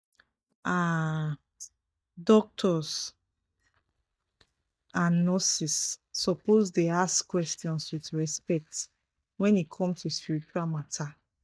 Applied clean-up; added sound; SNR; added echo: neural mask model DeepFilterNet 3.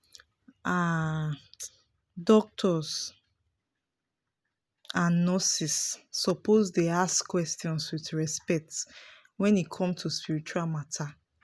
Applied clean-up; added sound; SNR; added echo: none; none; none; none.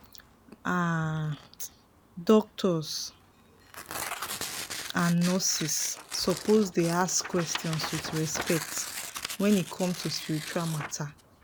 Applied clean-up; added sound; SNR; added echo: none; Tearing; 10 dB; none.